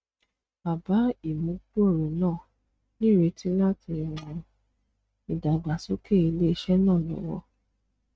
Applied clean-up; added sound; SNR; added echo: neural mask model RNNoise.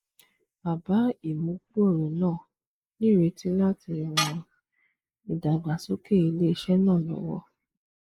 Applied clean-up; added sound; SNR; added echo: neural mask model Resemble Enhance denoiser.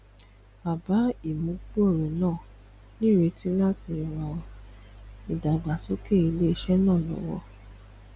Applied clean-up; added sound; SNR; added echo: none; none; none; none.